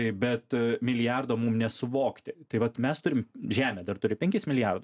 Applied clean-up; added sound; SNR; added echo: none; none; none; none.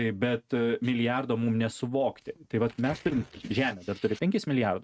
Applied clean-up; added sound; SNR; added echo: neural mask model RNNoise.